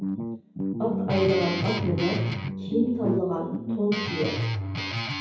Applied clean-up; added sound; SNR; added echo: none; Guitar; 2 dB; reverberation time 0.9 s.